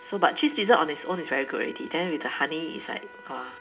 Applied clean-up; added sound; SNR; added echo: none; Trumpet; 19 dB; reverberation time 0.3 s.